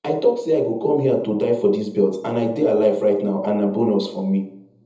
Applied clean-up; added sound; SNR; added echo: none; none; none; reverberation time 0.7 s.